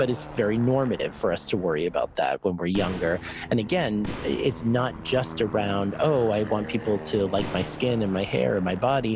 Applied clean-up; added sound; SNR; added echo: none; Boom + Aircraft; 12 dB; none.